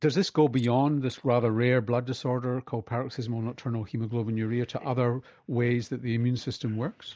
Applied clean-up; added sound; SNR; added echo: neural mask model DeepFilterNet 3.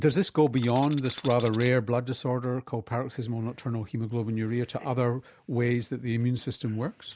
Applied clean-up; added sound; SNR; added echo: none; Tools; 12 dB; none.